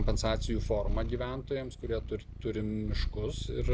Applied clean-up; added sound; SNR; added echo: none; Purr; -1 dB; none.